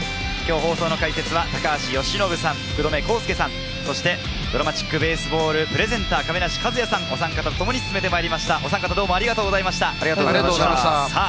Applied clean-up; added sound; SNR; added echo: none; none; none; none.